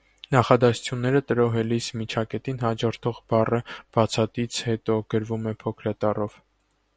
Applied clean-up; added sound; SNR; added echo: none; none; none; none.